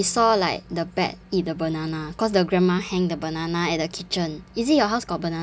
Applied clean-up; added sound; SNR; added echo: none; none; none; none.